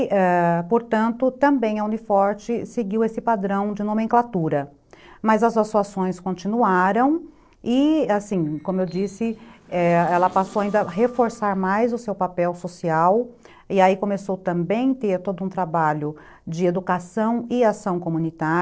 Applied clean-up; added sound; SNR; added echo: neural separator model SepFormer DNS4.